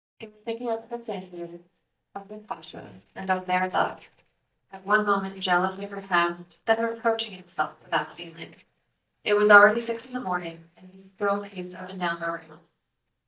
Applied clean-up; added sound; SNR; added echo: neural mask model DeepFilterNet 3.